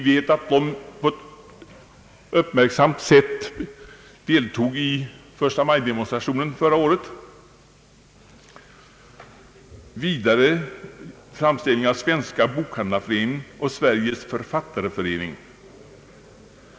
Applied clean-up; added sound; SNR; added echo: none; none; none; none.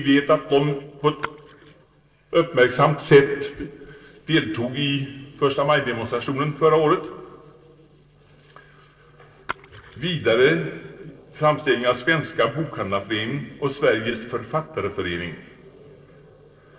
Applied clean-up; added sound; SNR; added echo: neural separator model SepFormer DNS4.